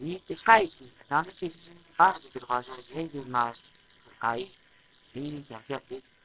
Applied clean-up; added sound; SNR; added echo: neural separator model SepFormer WHAMR!.